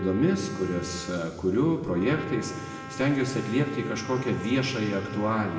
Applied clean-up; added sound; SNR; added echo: none; Trumpet; 15 dB; reverberation time 2.0 s.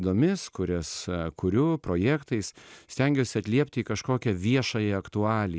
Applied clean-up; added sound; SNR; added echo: none; none; none; none.